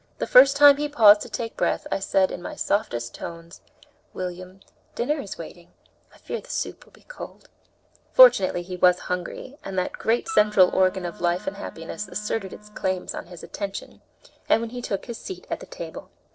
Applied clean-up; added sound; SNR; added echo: neural separator model SepFormer DNS4.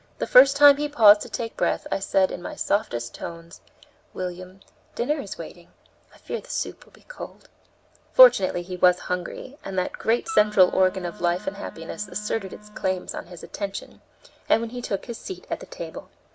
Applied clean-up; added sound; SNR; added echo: none; Wind instrument, woodwind instrument; 16 dB; none.